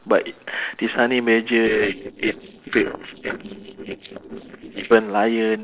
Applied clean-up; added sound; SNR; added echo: neural separator model SepFormer DNS4.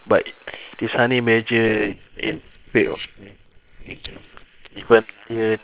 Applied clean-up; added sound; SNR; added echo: neural separator model SepFormer WHAM!.